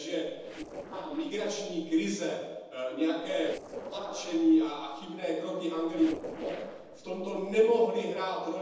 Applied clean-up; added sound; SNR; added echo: neural separator model SepFormer DNS4.